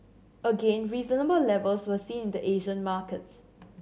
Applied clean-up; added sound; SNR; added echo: none; none; none; none.